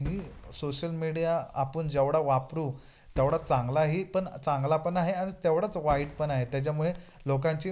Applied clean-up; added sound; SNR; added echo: none; Fireworks; 15 dB; none.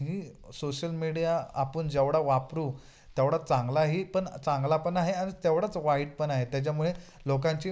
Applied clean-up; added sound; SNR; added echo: none; none; none; none.